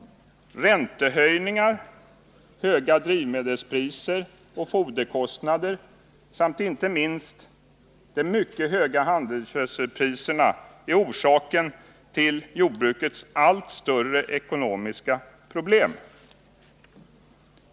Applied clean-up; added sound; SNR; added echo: none; none; none; none.